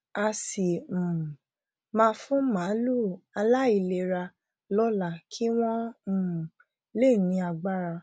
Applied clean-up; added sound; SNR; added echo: none; none; none; none.